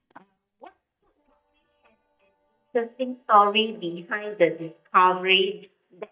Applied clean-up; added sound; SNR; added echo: neural mask model DeepFilterNet 3.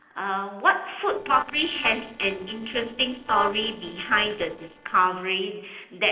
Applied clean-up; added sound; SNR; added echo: neural separator model SepFormer DNS4.